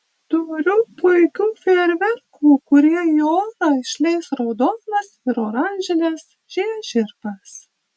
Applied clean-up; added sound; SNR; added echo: none; none; none; none.